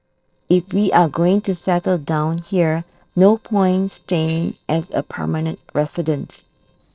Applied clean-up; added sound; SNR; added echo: neural separator model SepFormer DNS4.